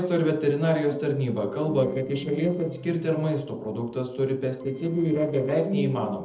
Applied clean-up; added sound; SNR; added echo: neural separator model SepFormer DNS4.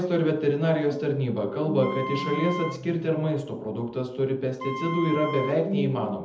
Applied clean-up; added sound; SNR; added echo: none; Wind instrument, woodwind instrument; 10 dB; reverberation time 0.7 s.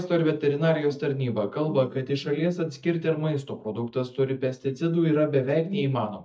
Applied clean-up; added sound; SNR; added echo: neural mask model DeepFilterNet 3.